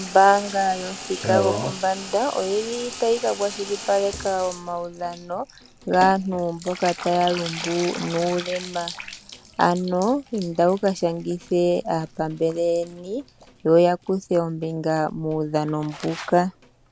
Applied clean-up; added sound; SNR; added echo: none; Bathtub (filling or washing) / Water tap, faucet; 12 dB; none.